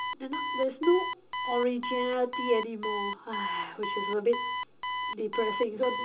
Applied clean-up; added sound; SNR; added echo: none; Alarm; 4 dB; reverberation time 0.2 s.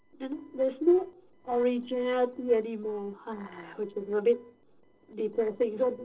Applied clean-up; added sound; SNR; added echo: neural separator model SepFormer DNS4.